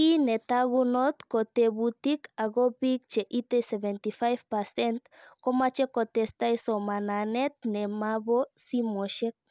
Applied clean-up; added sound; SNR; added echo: none; none; none; none.